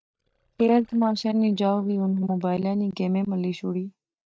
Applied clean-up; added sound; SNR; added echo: neural mask model DeepFilterNet 3.